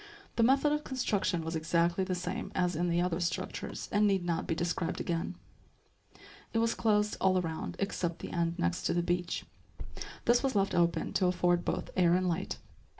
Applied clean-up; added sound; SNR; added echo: none; Wind; 18 dB; reverberation time 0.2 s.